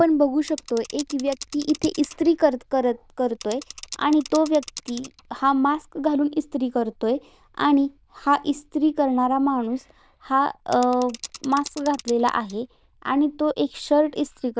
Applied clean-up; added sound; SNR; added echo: neural diffusion model UNIVERSE++.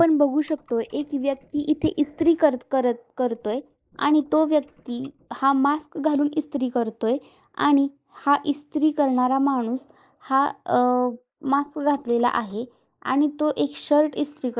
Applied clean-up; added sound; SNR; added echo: neural mask model Resemble Enhance denoiser.